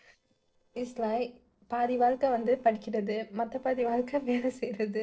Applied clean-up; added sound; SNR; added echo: neural separator model SepFormer DNS4.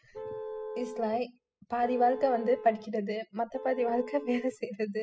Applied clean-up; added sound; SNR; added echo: classical method spectral subtraction.